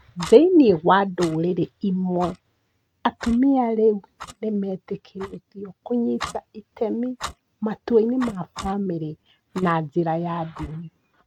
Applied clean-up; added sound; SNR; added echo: neural mask model RNNoise.